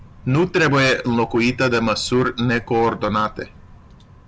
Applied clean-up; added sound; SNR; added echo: none; none; none; none.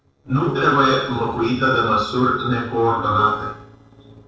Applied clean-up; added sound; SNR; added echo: neural separator model SepFormer DNS4.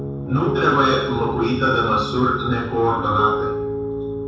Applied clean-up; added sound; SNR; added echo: none; Piano; 5 dB; reverberation time 0.7 s.